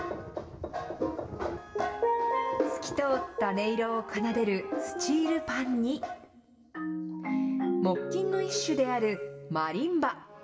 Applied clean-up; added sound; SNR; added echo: none; none; none; reverberation time 2.0 s.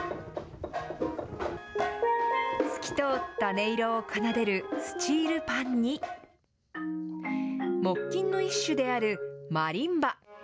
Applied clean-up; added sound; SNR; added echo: none; none; none; none.